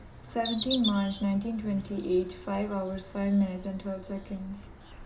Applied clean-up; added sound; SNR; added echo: none; Bird vocalization, bird call, bird song; 11 dB; reverberation time 0.4 s.